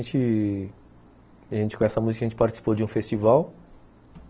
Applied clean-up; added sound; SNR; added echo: none; none; none; none.